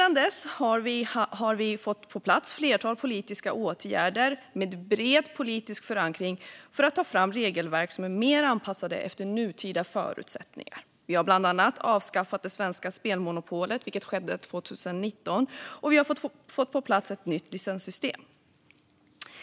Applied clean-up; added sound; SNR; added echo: none; none; none; none.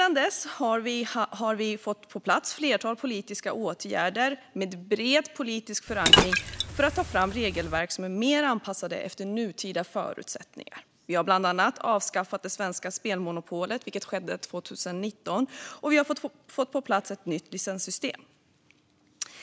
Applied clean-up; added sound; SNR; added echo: none; Liquid; -3 dB; none.